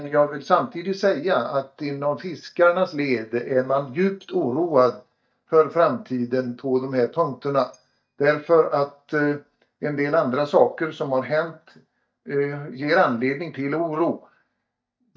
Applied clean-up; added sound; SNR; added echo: neural mask model DeepFilterNet 3.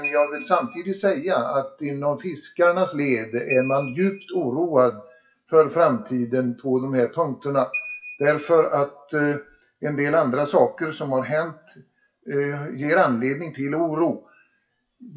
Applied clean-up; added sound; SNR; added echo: classical method WPE with log-MMSE.